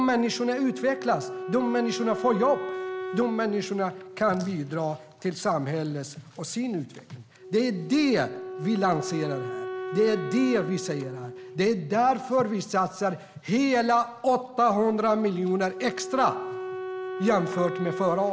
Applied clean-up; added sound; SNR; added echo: none; Wind instrument, woodwind instrument; 10 dB; none.